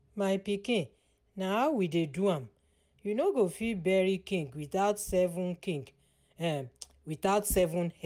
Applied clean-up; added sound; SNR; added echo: none; none; none; none.